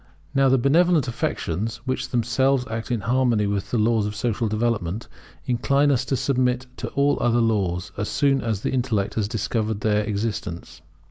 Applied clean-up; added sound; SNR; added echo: none; none; none; none.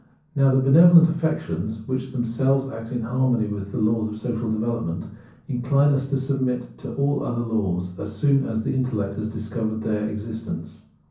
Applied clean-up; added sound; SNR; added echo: none; none; none; reverberation time 0.6 s.